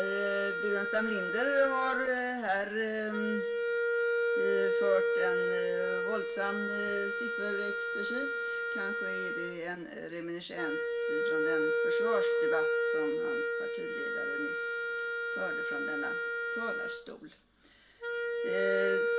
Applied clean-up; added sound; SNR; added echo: none; Wind instrument, woodwind instrument; -4 dB; reverberation time 0.2 s.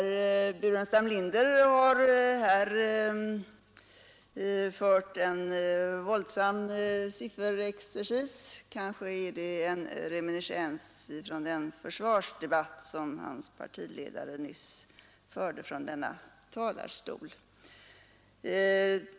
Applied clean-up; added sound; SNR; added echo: none; none; none; none.